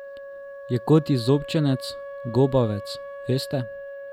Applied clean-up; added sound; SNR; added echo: none; Wind instrument, woodwind instrument; 13 dB; none.